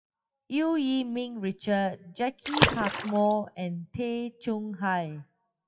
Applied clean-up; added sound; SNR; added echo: classical method WPE with log-MMSE.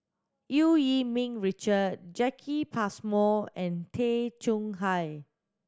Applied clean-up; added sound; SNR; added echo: none; none; none; none.